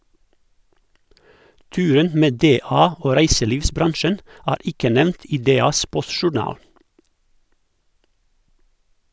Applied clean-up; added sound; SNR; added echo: none; none; none; none.